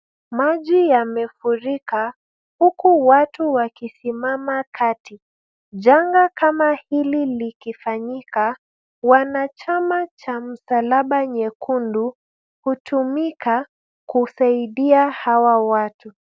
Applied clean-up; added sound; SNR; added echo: none; none; none; none.